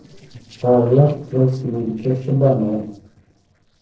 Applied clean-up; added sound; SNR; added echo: neural separator model SepFormer DNS4.